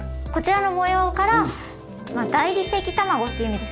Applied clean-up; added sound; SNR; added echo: none; none; none; none.